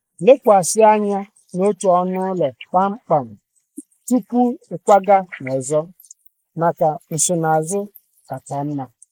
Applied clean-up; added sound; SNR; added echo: neural mask model Resemble Enhance denoiser.